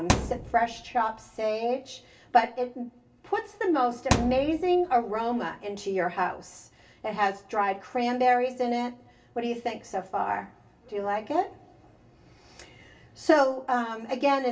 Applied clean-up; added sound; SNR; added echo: none; Thump, thud; 3 dB; reverberation time 0.2 s.